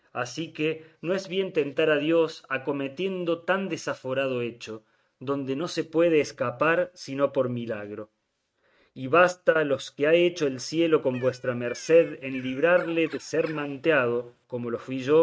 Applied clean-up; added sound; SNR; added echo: neural mask model RNNoise.